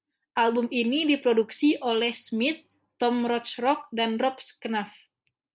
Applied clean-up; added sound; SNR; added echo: none; none; none; none.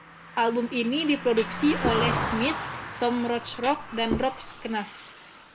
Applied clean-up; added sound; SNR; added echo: none; Thump, thud + Car passing by; 6 dB; none.